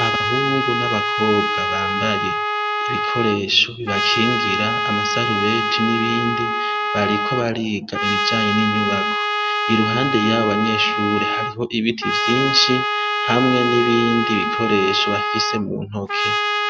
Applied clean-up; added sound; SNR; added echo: none; Trumpet; 0 dB; none.